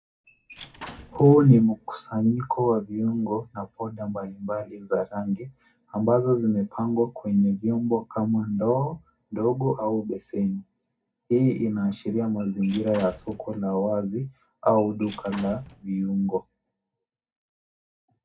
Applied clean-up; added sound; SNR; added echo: none; Squeak / Slam / Wood; 19 dB; reverberation time 0.4 s.